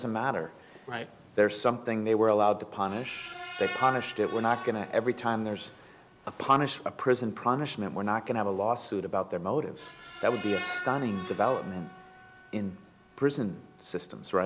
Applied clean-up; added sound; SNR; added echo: none; Screech; 14 dB; none.